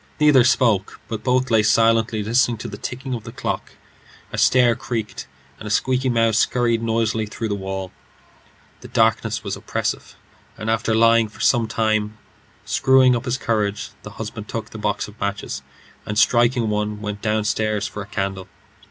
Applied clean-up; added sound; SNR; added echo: none; none; none; none.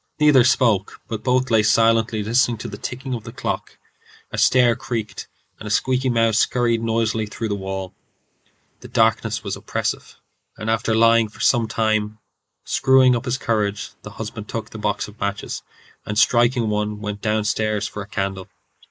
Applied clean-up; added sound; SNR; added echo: neural mask model Resemble Enhance denoiser.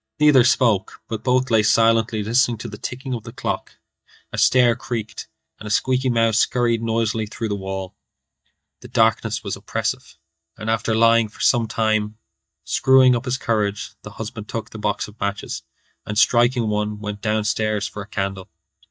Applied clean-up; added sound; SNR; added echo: neural mask model DeepFilterNet 3.